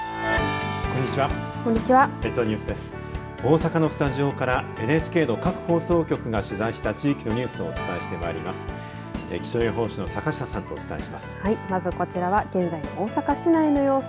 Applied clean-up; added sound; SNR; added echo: none; none; none; none.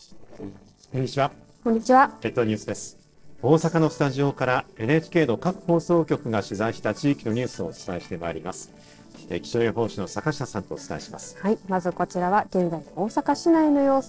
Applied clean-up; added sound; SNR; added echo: neural separator model SepFormer DNS4.